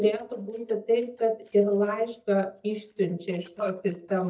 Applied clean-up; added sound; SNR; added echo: neural mask model DeepFilterNet 3.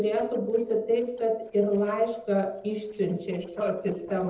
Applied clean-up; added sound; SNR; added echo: neural separator model SepFormer DNS4.